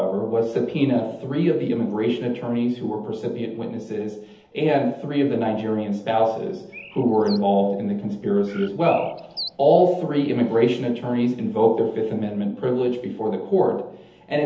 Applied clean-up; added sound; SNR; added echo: none; Bird; 17 dB; reverberation time 0.8 s.